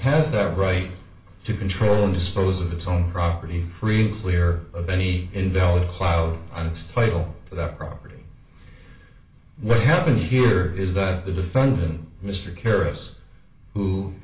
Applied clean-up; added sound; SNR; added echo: none; none; none; reverberation time 0.4 s.